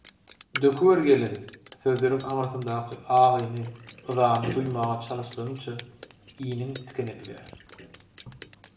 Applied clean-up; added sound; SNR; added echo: none; Drip; 17 dB; reverberation time 0.6 s.